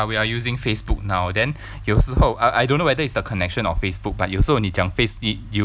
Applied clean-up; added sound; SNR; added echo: none; none; none; none.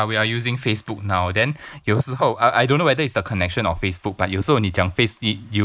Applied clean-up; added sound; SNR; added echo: neural mask model Resemble Enhance denoiser.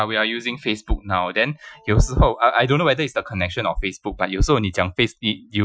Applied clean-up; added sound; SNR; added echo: classical method Wiener filter.